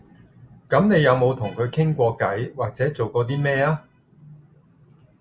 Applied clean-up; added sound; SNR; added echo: none; none; none; none.